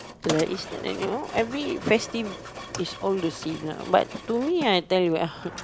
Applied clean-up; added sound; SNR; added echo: none; Mechanisms; 12 dB; none.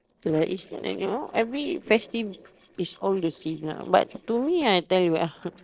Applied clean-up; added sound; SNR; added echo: neural separator model SepFormer DNS4.